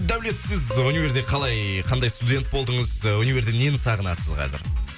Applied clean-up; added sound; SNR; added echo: none; Keyboard (musical); 15 dB; none.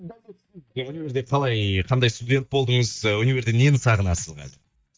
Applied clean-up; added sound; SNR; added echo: neural mask model DeepFilterNet 3.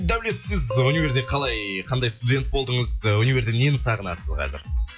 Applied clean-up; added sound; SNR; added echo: classical method log-MMSE.